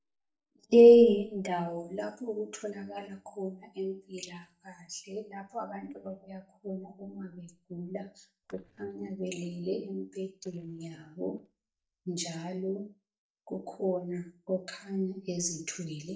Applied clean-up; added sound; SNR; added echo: neural mask model DeepFilterNet 3.